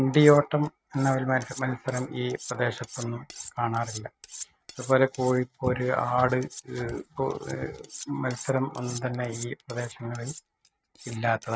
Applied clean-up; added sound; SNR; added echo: neural mask model RNNoise.